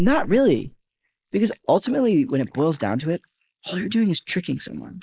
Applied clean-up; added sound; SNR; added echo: neural mask model Resemble Enhance denoiser.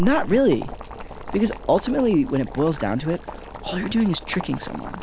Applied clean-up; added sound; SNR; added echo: none; Boiling + Cricket; 9 dB; none.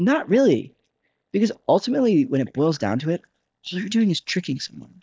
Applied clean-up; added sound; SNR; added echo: neural mask model DeepFilterNet 3.